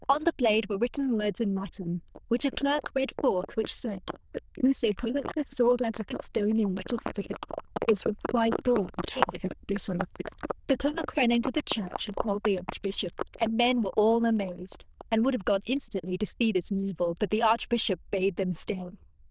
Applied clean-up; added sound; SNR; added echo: neural diffusion model UNIVERSE++.